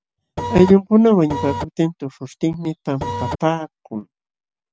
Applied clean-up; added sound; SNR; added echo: none; Printer; 5 dB; none.